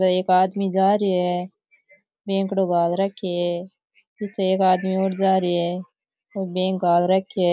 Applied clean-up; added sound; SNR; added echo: none; none; none; none.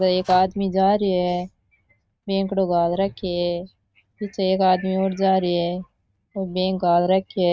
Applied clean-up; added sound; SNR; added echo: neural mask model RNNoise.